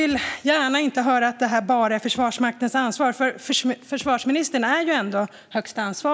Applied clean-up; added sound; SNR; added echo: none; none; none; none.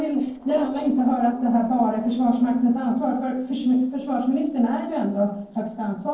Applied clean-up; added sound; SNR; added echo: neural separator model SepFormer DNS4.